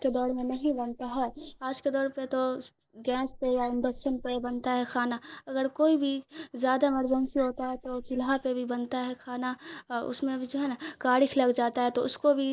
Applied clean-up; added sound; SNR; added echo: neural mask model Resemble Enhance denoiser.